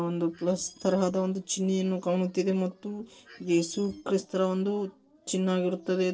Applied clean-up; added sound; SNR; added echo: neural separator model SepFormer DNS4.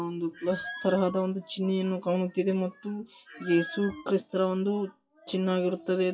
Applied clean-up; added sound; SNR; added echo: classical method WPE with log-MMSE.